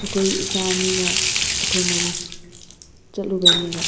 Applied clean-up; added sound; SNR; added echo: none; Water tap, faucet; -4 dB; none.